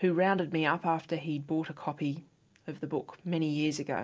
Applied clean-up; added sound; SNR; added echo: none; none; none; none.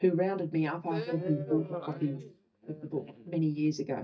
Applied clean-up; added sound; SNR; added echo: neural mask model DeepFilterNet 3.